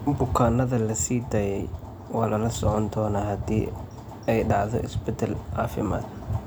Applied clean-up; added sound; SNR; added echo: none; none; none; none.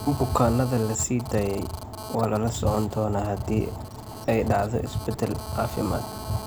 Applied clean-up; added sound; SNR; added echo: none; Telephone; 15 dB; none.